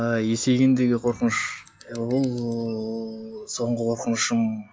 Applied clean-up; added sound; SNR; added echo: classical method log-MMSE.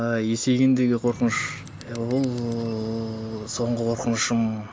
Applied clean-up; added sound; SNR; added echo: none; Bird; 17 dB; none.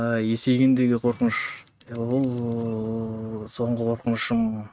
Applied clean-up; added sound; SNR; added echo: neural mask model RNNoise.